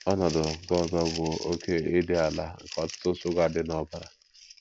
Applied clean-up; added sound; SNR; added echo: none; Crumpling, crinkling; 15 dB; none.